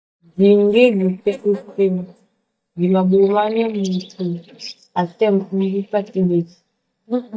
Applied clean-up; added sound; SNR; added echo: neural mask model DeepFilterNet 3.